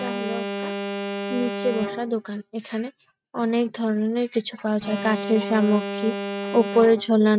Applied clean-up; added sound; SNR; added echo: neural mask model RNNoise.